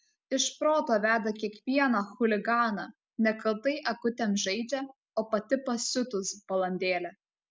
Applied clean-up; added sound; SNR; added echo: none; none; none; none.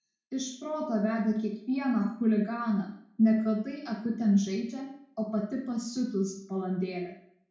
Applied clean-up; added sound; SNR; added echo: none; none; none; reverberation time 0.5 s.